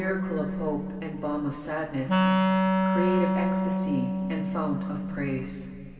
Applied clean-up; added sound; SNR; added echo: none; Wind instrument, woodwind instrument; -4 dB; reverberation time 2.4 s.